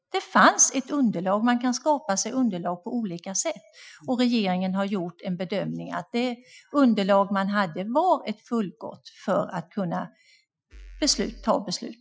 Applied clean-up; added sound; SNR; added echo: classical method Wiener filter.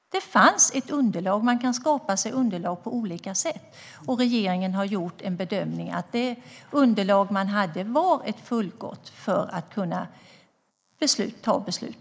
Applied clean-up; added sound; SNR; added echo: neural mask model Resemble Enhance denoiser.